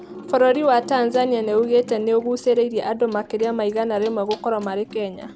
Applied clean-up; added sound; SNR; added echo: none; Sink (filling or washing) / Water tap, faucet; 18 dB; none.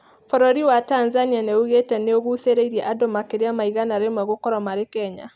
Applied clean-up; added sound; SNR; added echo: none; none; none; none.